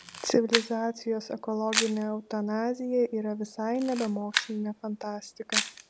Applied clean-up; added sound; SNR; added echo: none; Camera; 6 dB; none.